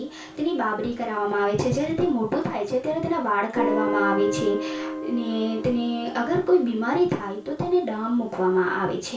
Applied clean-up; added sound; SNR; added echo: none; Guitar; 9 dB; reverberation time 0.3 s.